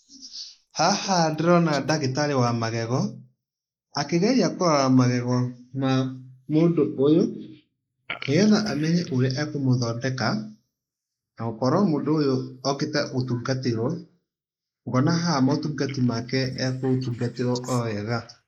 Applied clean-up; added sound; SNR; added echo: neural mask model Resemble Enhance denoiser.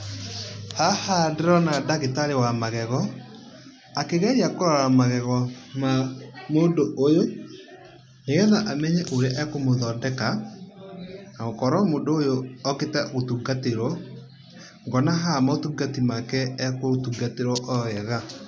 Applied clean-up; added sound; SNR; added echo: none; none; none; none.